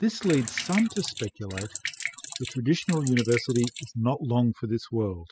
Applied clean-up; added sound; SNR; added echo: classical method spectral subtraction.